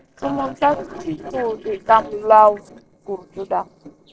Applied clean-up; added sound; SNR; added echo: neural separator model SepFormer DNS4.